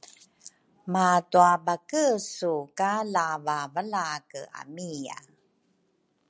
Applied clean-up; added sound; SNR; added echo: none; none; none; none.